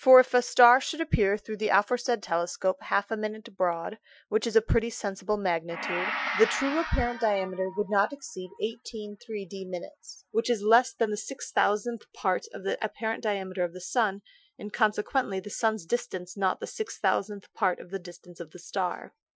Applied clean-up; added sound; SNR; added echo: classical method Wiener filter.